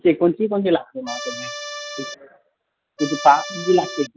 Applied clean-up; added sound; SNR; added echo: none; Accordion; 10 dB; none.